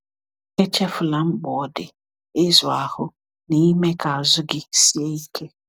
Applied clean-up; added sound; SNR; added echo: none; none; none; none.